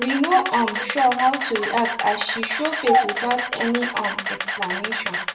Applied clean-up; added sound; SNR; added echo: none; Camera; 4 dB; reverberation time 0.6 s.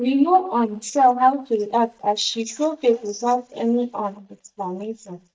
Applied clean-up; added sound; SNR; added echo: neural mask model DeepFilterNet 3.